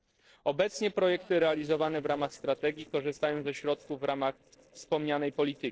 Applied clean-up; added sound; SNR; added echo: neural separator model SepFormer DNS4.